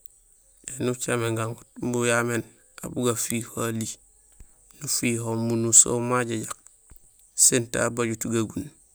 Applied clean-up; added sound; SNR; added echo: none; none; none; none.